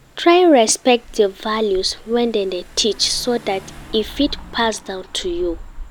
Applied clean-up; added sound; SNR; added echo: none; Engine / Car; 17 dB; none.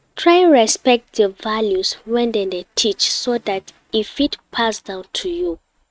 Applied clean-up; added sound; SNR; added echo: neural mask model RNNoise.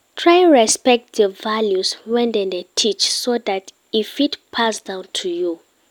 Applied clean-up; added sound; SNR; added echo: none; none; none; none.